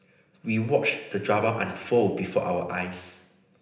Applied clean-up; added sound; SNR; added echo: none; none; none; reverberation time 0.9 s.